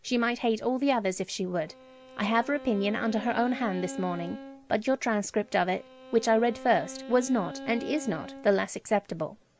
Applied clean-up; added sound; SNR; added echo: none; Bowed string instrument; 15 dB; none.